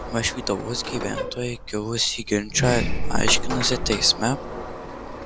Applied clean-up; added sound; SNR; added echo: none; Sliding door; 1 dB; none.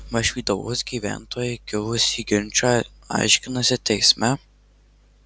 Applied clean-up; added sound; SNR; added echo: none; none; none; none.